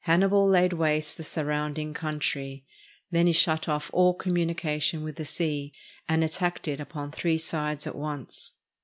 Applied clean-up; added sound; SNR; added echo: none; none; none; none.